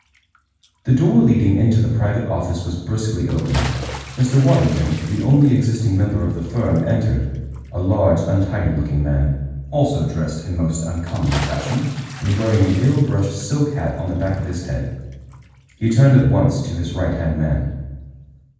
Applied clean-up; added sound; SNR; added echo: none; Bathtub (filling or washing) / Splash, splatter; 20 dB; reverberation time 1.2 s.